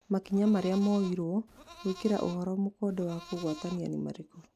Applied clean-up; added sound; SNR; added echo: none; Livestock, farm animals, working animals; 18 dB; none.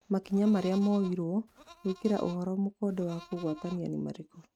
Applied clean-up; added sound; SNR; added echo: neural mask model RNNoise.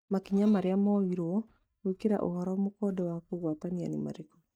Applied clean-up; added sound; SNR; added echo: neural mask model DeepFilterNet 3.